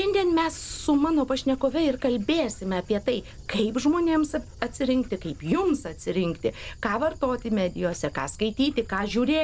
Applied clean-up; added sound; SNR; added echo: none; Dog; 18 dB; none.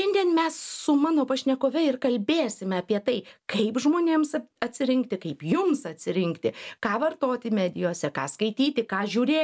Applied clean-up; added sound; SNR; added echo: none; none; none; none.